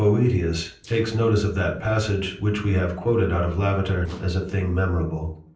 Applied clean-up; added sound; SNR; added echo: neural separator model SepFormer DNS4.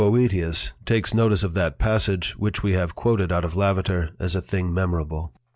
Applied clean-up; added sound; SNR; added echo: none; none; none; none.